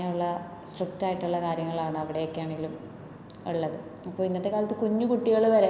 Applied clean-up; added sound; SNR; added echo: none; none; none; none.